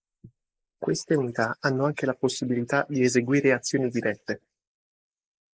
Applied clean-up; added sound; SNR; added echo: neural mask model Resemble Enhance denoiser.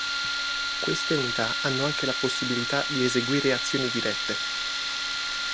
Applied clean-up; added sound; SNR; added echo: none; Wind instrument, woodwind instrument + Tools; -1 dB; none.